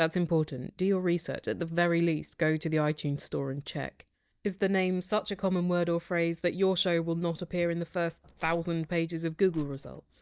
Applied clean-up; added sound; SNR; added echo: neural mask model DeepFilterNet 3.